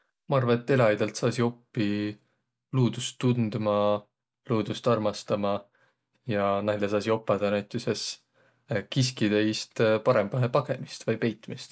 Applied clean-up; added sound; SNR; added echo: none; none; none; none.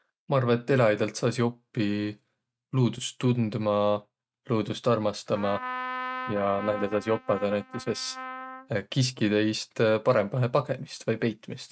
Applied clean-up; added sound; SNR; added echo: neural mask model RNNoise.